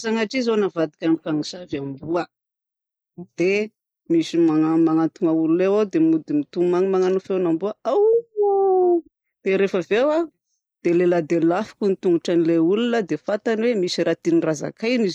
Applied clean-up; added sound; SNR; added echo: neural mask model Resemble Enhance denoiser.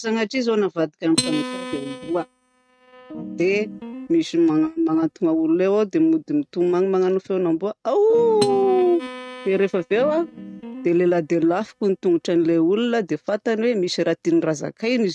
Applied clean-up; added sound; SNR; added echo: neural mask model RNNoise.